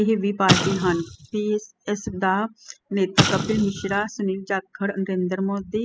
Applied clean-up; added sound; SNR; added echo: classical method spectral subtraction.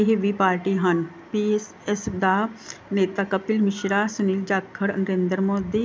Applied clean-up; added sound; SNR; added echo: none; none; none; none.